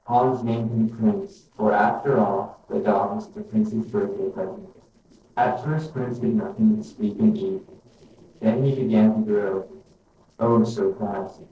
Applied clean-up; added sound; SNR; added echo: neural separator model SepFormer DNS4.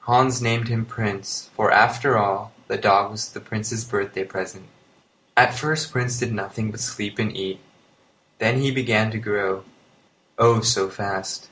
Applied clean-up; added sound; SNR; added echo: none; none; none; none.